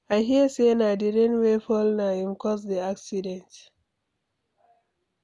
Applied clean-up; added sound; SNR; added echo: none; none; none; none.